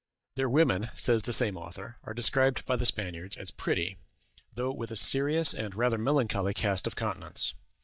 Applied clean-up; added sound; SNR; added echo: neural mask model DeepFilterNet 3.